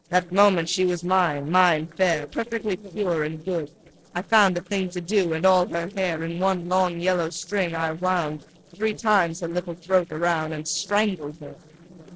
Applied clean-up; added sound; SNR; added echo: neural separator model SepFormer DNS4.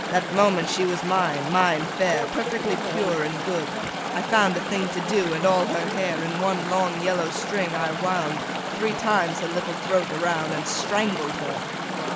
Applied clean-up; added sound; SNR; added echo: none; Chatter / Stream; 4 dB; none.